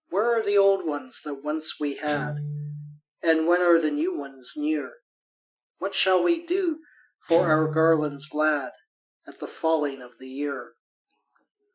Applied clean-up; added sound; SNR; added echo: classical method Wiener filter.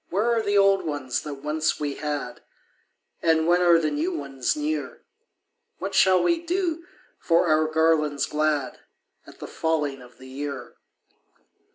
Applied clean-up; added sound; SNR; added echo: none; none; none; none.